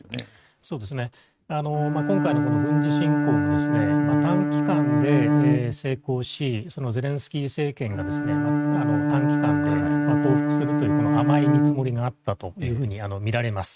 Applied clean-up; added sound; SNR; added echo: neural mask model RNNoise.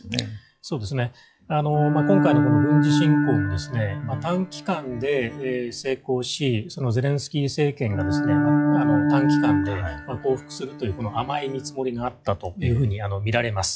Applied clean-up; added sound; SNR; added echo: classical method log-MMSE.